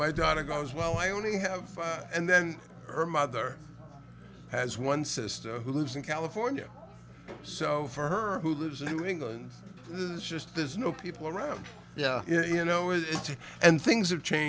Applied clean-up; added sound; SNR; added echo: none; none; none; none.